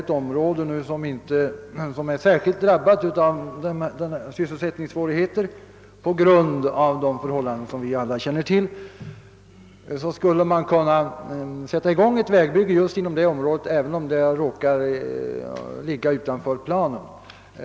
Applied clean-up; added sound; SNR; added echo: none; none; none; none.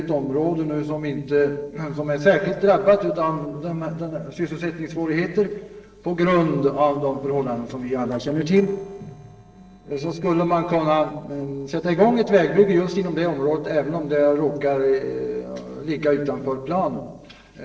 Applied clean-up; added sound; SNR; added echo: neural separator model SepFormer DNS4.